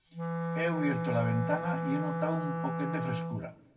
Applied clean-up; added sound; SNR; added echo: none; Wind instrument, woodwind instrument; 0 dB; reverberation time 1.5 s.